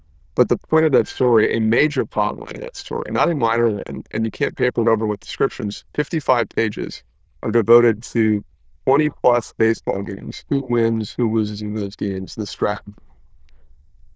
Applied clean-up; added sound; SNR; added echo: neural diffusion model UNIVERSE++.